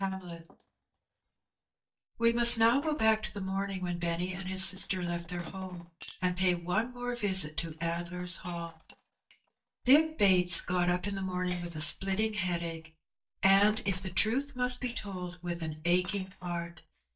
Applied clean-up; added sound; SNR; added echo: neural mask model DeepFilterNet 3.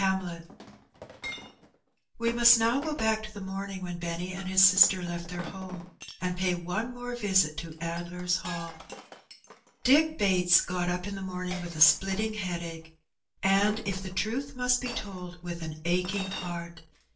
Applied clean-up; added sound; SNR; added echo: none; Chink, clink; 16 dB; reverberation time 0.3 s.